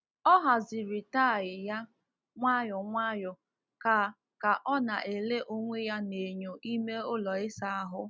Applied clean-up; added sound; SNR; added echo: none; none; none; none.